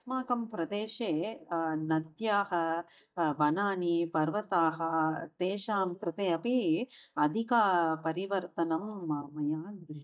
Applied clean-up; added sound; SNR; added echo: neural mask model DeepFilterNet 3.